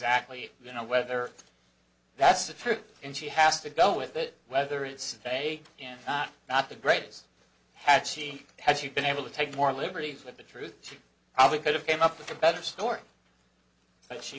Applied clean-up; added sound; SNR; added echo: none; none; none; none.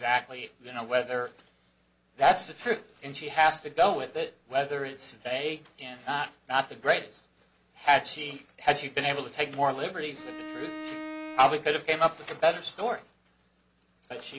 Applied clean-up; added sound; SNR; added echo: none; Bowed string instrument; 10 dB; none.